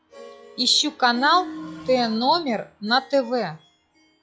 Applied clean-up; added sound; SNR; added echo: classical method log-MMSE.